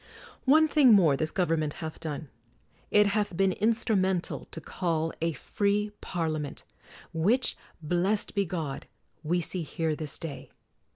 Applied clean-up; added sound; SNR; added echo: none; none; none; none.